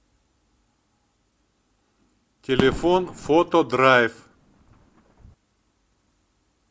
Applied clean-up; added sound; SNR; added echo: none; Fireworks; 9 dB; none.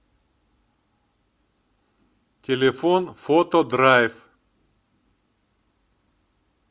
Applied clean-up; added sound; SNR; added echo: none; none; none; none.